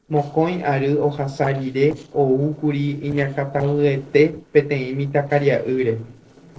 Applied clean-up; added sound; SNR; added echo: neural separator model SepFormer DNS4.